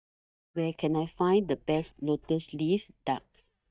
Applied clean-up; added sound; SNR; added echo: neural mask model DeepFilterNet 3.